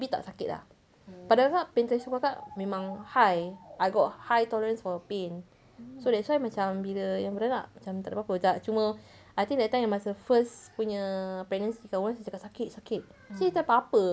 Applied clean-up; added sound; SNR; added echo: none; none; none; none.